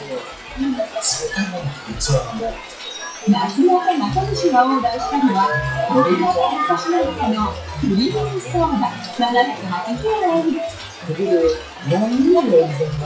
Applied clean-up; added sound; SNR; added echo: classical method WPE with log-MMSE.